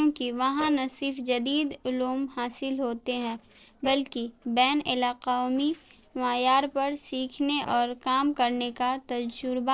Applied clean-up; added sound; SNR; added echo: neural separator model SepFormer DNS4.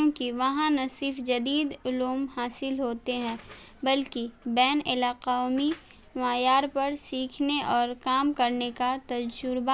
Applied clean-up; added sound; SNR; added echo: none; none; none; none.